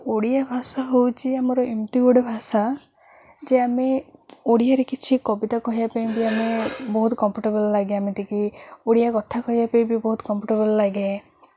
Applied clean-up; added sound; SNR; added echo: none; none; none; none.